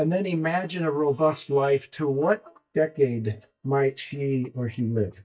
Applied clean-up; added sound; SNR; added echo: neural mask model DeepFilterNet 3.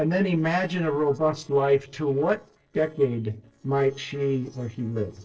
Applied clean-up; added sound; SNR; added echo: neural separator model SepFormer DNS4.